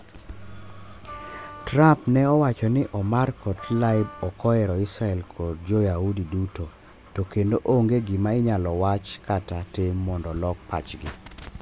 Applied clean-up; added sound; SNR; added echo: none; Wind instrument, woodwind instrument; 19 dB; none.